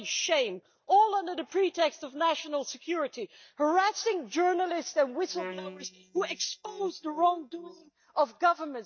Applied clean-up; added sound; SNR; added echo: neural mask model DeepFilterNet 3.